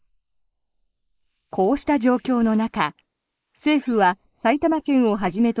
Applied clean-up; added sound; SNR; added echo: neural mask model Resemble Enhance denoiser.